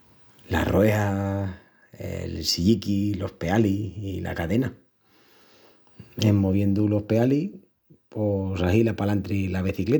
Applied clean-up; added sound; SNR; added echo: none; none; none; none.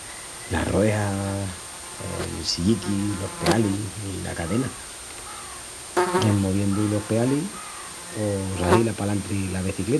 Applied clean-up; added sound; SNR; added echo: none; Buzz; 5 dB; none.